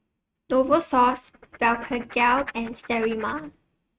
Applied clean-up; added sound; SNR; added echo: neural mask model RNNoise.